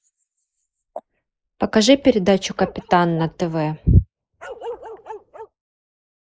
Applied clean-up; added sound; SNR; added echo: neural mask model Resemble Enhance denoiser.